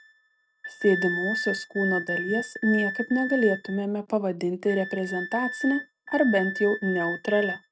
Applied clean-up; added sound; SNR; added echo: neural mask model RNNoise.